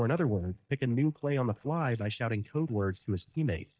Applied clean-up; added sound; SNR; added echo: neural mask model DeepFilterNet 3.